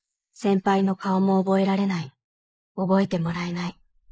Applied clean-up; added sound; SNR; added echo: neural mask model Resemble Enhance denoiser.